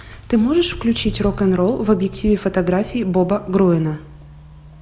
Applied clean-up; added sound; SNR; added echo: none; Walk, footsteps; 18 dB; none.